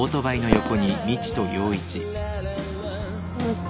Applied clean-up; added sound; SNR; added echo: none; Fireworks; 6 dB; none.